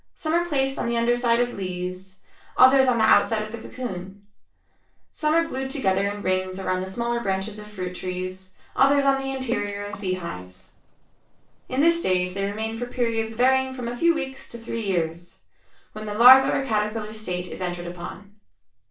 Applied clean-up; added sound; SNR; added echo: neural separator model SepFormer DNS4.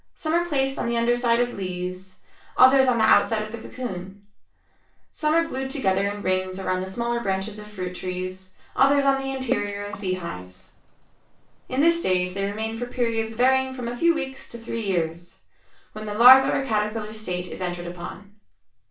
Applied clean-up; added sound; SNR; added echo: none; Water / Splash, splatter; 12 dB; reverberation time 0.3 s.